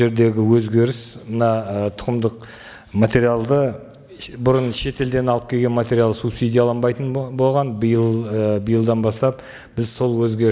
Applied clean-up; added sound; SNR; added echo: none; none; none; none.